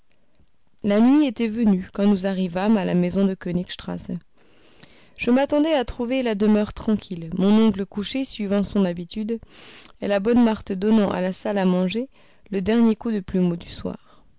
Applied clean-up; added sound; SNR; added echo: none; none; none; none.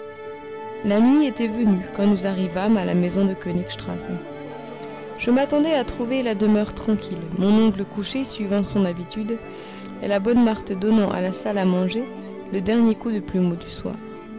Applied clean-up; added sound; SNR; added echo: none; Musical instrument; 13 dB; none.